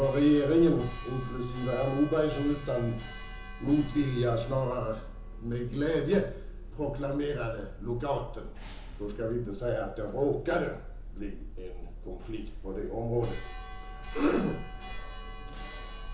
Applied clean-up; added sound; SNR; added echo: none; Church bell; 9 dB; reverberation time 0.6 s.